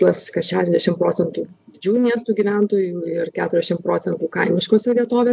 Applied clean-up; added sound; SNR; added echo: none; none; none; none.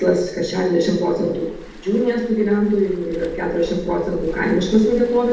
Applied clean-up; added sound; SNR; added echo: none; Waves, surf; 18 dB; reverberation time 0.8 s.